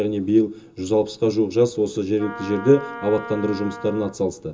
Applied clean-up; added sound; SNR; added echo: none; Wind instrument, woodwind instrument; 15 dB; reverberation time 0.2 s.